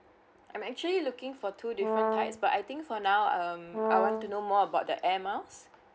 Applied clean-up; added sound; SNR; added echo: none; Brass instrument; 0 dB; none.